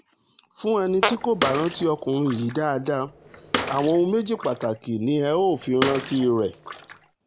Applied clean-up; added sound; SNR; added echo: none; Bathtub (filling or washing) / Water / Splash, splatter + Fart; 7 dB; none.